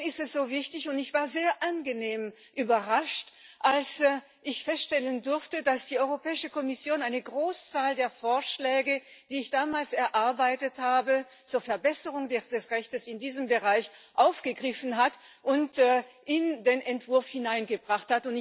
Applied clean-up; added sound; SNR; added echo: none; none; none; none.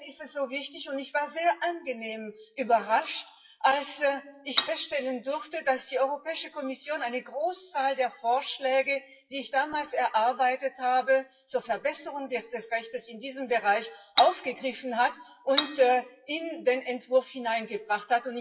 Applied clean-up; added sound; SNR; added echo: classical method WPE with log-MMSE.